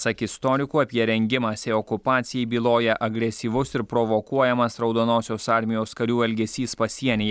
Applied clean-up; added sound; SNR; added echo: none; none; none; none.